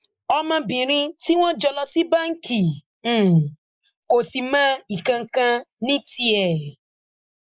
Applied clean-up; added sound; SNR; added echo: neural mask model Resemble Enhance denoiser.